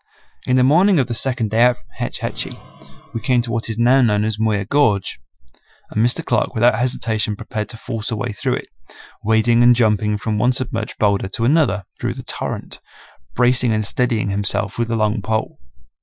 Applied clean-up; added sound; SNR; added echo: classical method Wiener filter.